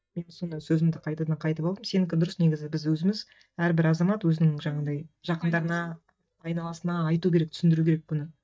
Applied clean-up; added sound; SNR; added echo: neural mask model DeepFilterNet 3.